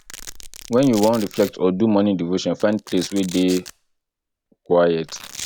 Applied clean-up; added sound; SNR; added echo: none; Domestic sounds, home sounds; 18 dB; none.